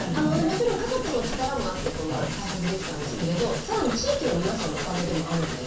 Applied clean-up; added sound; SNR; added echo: none; Train; 5 dB; reverberation time 0.6 s.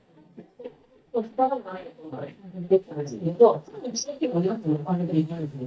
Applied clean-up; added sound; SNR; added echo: neural mask model DeepFilterNet 3.